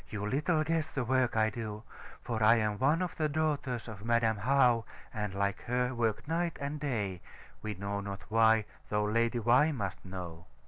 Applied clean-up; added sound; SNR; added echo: none; none; none; none.